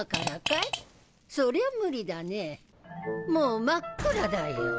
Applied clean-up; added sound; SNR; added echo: none; Fart; 3 dB; none.